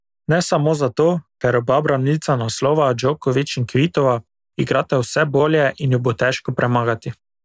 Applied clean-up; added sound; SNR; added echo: none; none; none; none.